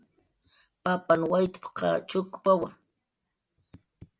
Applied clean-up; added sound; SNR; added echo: none; none; none; none.